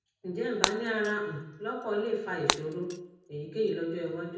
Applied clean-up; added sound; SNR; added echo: none; Shatter; 4 dB; reverberation time 0.8 s.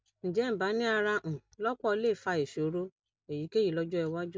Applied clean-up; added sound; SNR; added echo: none; none; none; none.